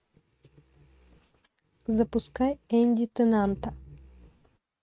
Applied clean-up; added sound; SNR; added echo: neural mask model RNNoise.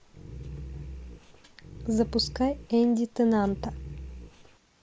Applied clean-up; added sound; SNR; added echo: none; Growling; 12 dB; none.